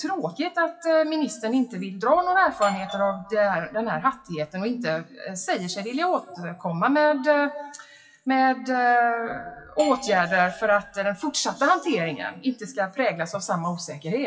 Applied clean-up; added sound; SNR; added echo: classical method WPE with log-MMSE.